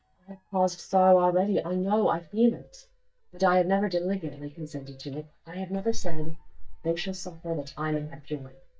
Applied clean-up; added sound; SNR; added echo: neural mask model DeepFilterNet 3.